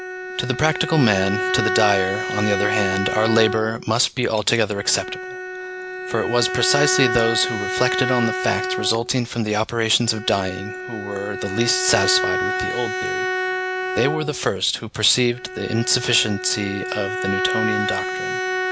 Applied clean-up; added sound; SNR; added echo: none; Bowed string instrument; 4 dB; none.